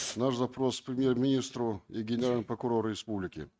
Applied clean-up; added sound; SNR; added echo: neural mask model RNNoise.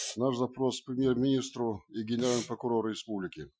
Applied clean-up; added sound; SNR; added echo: classical method Wiener filter.